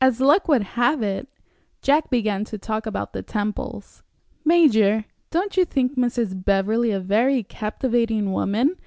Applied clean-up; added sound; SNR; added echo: none; none; none; none.